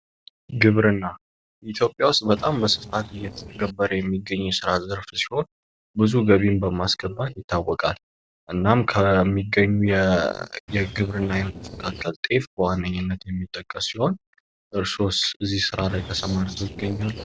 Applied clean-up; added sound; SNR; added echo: neural separator model SepFormer DNS4.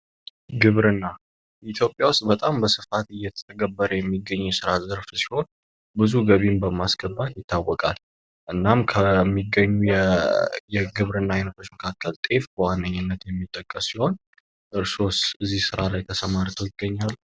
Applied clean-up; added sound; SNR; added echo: none; none; none; none.